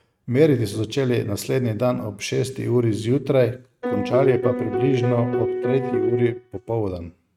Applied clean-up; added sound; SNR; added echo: neural mask model RNNoise.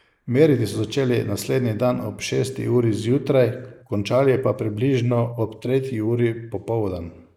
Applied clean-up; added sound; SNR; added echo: neural mask model Resemble Enhance denoiser.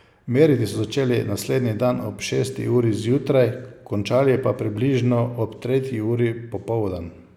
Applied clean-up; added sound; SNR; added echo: none; none; none; none.